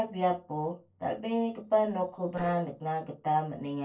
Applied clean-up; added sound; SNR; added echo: neural separator model SepFormer DNS4.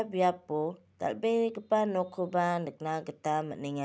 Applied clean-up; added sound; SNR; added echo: none; none; none; none.